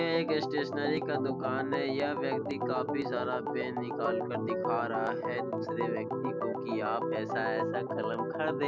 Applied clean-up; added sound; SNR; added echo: none; Organ; -1 dB; none.